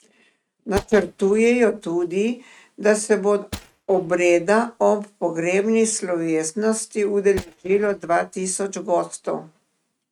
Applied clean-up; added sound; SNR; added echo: neural mask model RNNoise.